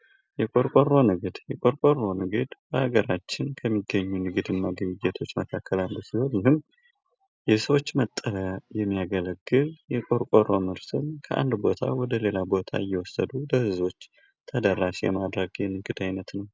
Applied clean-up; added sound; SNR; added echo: none; none; none; none.